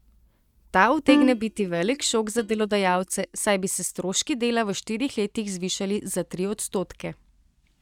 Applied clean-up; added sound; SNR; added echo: neural mask model DeepFilterNet 3.